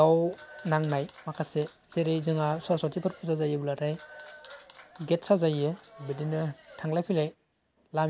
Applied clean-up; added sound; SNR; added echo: none; Applause / Clapping; 20 dB; none.